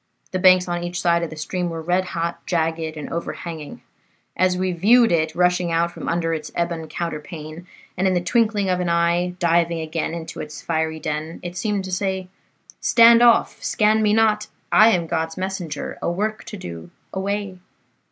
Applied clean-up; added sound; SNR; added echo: none; none; none; none.